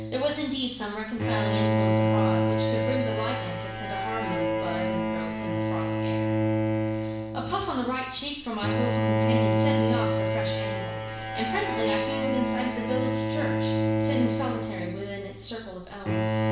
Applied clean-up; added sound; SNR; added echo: none; Bowed string instrument; -3 dB; reverberation time 0.7 s.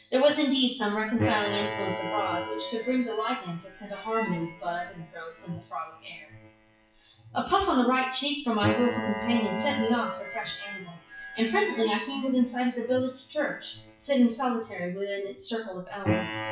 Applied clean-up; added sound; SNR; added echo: classical method WPE with log-MMSE.